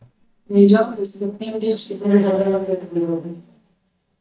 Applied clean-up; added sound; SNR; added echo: neural mask model DeepFilterNet 3.